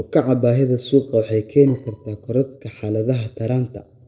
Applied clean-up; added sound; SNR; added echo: neural separator model SepFormer DNS4.